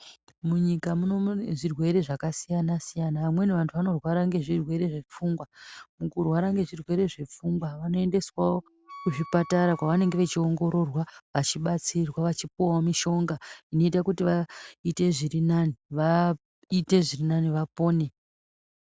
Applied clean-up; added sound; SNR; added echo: none; Wind instrument, woodwind instrument; 20 dB; none.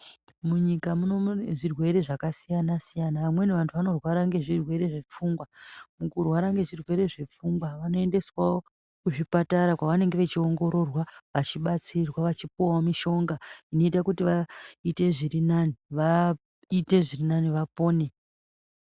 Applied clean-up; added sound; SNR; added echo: none; none; none; none.